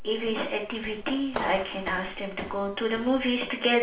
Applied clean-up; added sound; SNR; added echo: none; Walk, footsteps; 13 dB; reverberation time 0.4 s.